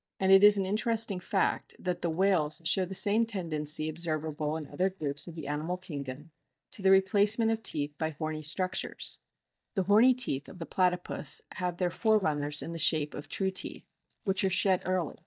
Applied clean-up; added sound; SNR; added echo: neural mask model DeepFilterNet 3.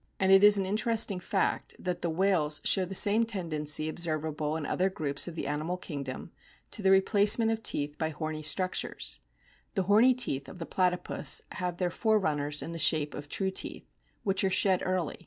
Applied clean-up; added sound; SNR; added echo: none; none; none; none.